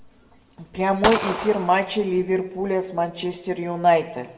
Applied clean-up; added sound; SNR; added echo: none; Gunshot, gunfire; 6 dB; reverberation time 1.2 s.